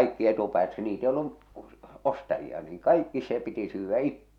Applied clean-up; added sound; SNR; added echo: none; none; none; none.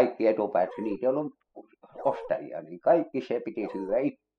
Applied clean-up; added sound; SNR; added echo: classical method spectral subtraction.